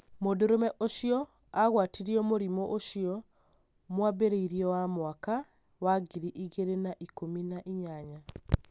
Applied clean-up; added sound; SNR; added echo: none; none; none; none.